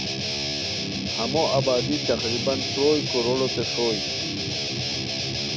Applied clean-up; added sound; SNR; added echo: none; Guitar; 0 dB; none.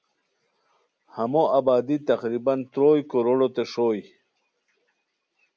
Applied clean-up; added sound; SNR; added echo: none; none; none; none.